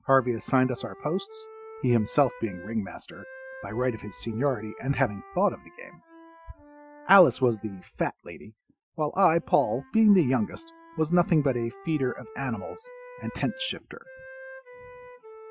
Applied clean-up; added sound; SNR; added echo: classical method Wiener filter.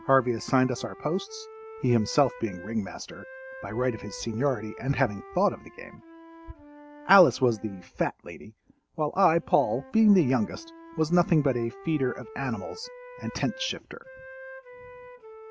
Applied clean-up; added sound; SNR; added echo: none; Wind instrument, woodwind instrument; 18 dB; none.